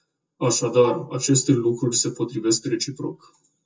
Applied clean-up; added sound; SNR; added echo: neural separator model SepFormer DNS4.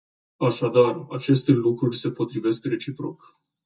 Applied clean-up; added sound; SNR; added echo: neural mask model DeepFilterNet 3.